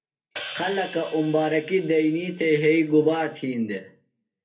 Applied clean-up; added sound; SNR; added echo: none; Hi-hat; 14 dB; reverberation time 0.3 s.